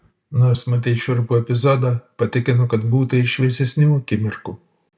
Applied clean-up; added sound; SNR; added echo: none; none; none; none.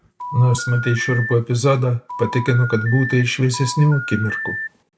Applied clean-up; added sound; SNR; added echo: none; Telephone; 9 dB; none.